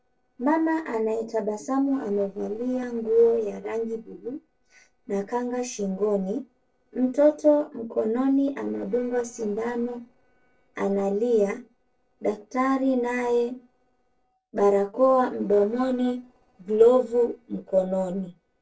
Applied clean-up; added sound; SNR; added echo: neural separator model SepFormer DNS4.